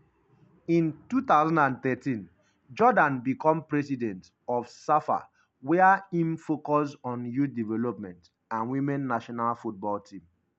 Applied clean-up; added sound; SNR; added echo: none; none; none; none.